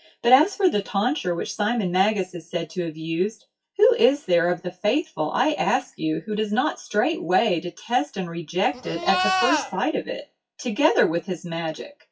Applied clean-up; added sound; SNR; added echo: classical method WPE with log-MMSE.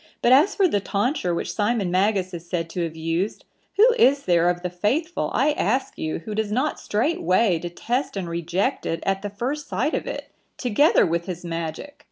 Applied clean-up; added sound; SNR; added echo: none; none; none; none.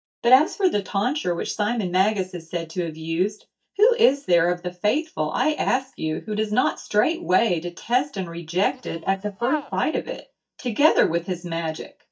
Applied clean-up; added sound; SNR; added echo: neural mask model DeepFilterNet 3.